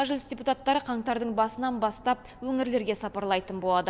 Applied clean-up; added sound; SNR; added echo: none; none; none; none.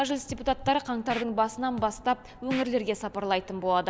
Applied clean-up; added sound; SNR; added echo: none; Scratching (performance technique); 14 dB; none.